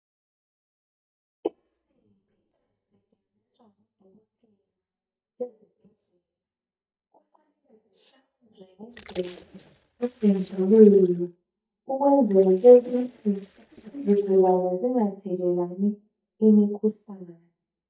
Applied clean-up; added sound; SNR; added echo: neural mask model DeepFilterNet 3.